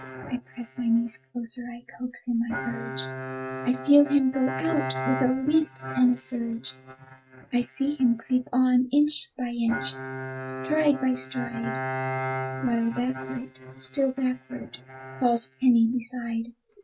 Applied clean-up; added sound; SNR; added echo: neural mask model RNNoise.